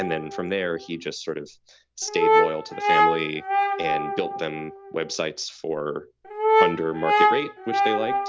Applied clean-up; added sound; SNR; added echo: none; Brass instrument; -4 dB; none.